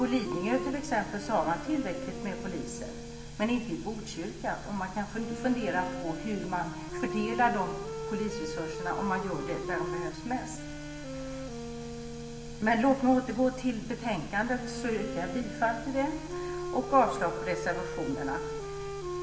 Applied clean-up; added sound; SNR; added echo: none; Wind instrument, woodwind instrument; 8 dB; reverberation time 1.1 s.